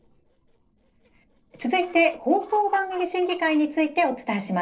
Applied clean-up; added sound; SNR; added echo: neural separator model SepFormer DNS4.